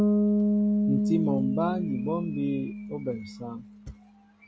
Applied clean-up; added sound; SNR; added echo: none; Bass guitar; -4 dB; none.